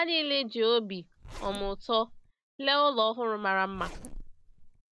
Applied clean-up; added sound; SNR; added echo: none; Zipper (clothing); 14 dB; none.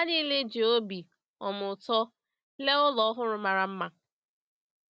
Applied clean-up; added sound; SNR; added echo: none; none; none; none.